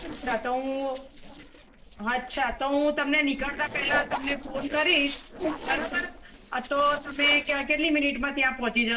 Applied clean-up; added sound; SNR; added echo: neural separator model SepFormer DNS4.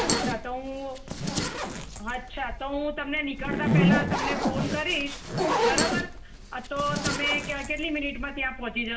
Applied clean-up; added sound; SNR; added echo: none; Zipper (clothing); -3 dB; reverberation time 0.5 s.